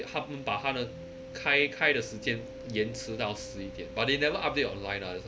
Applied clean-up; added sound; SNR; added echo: none; Wind instrument, woodwind instrument; 13 dB; none.